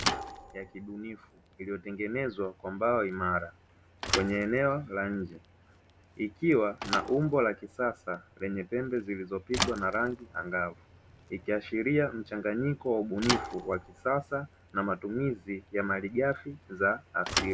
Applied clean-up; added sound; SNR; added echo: none; Thump, thud / Bicycle; 9 dB; none.